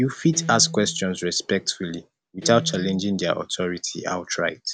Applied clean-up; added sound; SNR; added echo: none; Guitar; 14 dB; none.